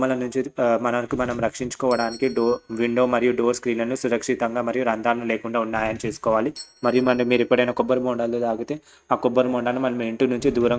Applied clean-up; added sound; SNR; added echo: neural mask model RNNoise.